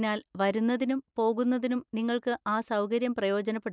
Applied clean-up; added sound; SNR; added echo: none; none; none; none.